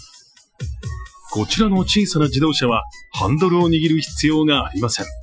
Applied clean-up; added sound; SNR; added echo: classical method Wiener filter.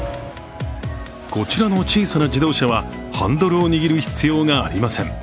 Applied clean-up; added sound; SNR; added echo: none; none; none; none.